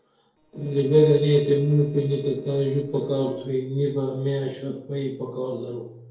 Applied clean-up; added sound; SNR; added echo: neural separator model SepFormer DNS4.